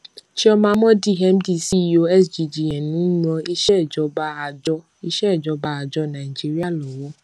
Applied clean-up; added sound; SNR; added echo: none; none; none; none.